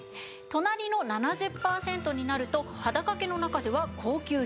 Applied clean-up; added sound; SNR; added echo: none; none; none; none.